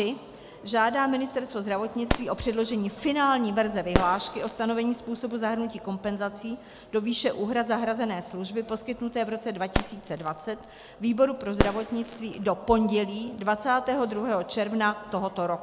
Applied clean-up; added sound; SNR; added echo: none; Fireworks; 6 dB; none.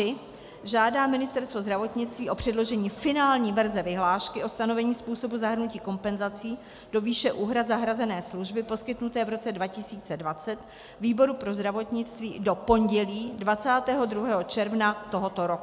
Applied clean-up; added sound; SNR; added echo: none; none; none; none.